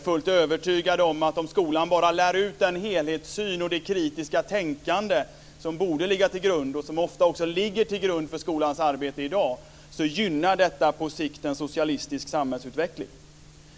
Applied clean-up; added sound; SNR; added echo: none; none; none; none.